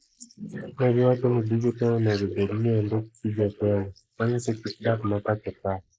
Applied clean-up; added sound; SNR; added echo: neural mask model Resemble Enhance denoiser.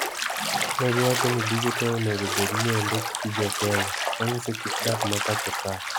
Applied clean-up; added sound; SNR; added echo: none; Bathtub (filling or washing); 0 dB; none.